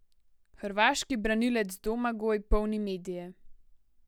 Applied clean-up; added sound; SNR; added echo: none; none; none; none.